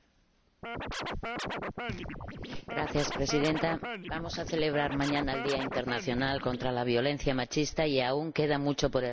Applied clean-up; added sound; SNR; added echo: none; Scratching (performance technique); 6 dB; none.